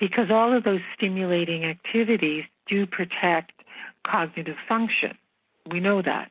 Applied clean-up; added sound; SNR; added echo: none; none; none; none.